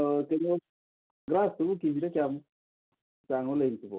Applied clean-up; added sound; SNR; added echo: none; none; none; none.